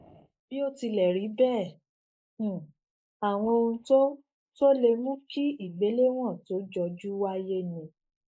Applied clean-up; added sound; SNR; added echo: neural mask model Resemble Enhance denoiser.